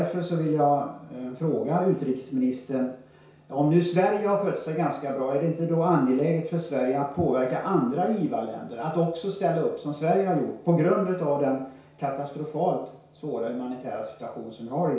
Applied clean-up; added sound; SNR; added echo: none; none; none; reverberation time 0.6 s.